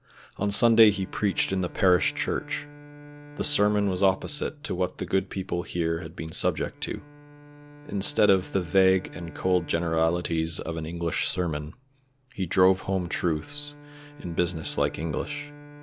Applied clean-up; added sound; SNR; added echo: none; Bowed string instrument; 20 dB; none.